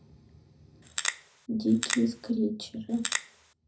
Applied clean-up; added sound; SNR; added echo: none; Crackle; 3 dB; reverberation time 0.4 s.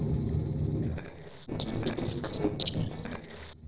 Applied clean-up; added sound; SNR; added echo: neural separator model SepFormer DNS4.